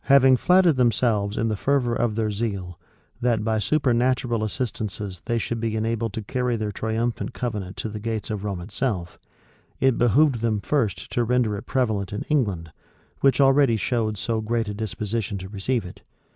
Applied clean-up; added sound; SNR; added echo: none; none; none; none.